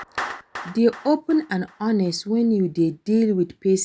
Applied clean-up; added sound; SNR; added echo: none; Clapping; 17 dB; none.